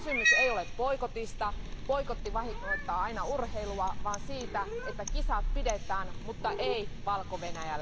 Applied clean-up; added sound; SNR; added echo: none; Cat; -1 dB; none.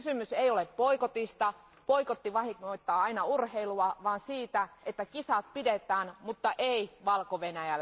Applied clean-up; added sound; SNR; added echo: none; none; none; none.